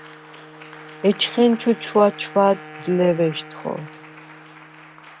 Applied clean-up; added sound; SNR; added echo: none; Applause + Wind instrument, woodwind instrument; 18 dB; none.